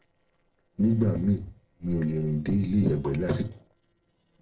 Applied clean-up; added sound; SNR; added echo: neural separator model SepFormer DNS4.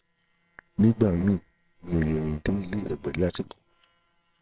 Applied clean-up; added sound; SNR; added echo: neural separator model SepFormer WHAMR!.